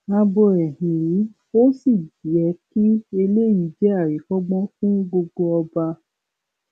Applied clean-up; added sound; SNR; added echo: none; none; none; none.